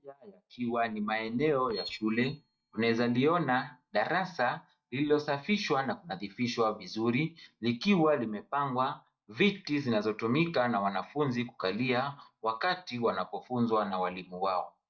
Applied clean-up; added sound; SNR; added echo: neural mask model DeepFilterNet 3.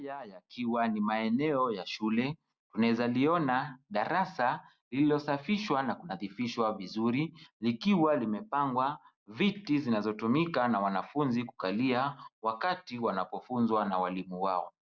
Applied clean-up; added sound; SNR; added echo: none; none; none; none.